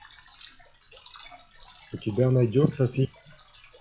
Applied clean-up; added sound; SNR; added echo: classical method log-MMSE.